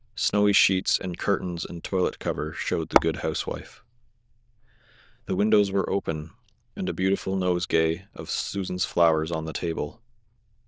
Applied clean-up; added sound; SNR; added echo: neural diffusion model UNIVERSE++.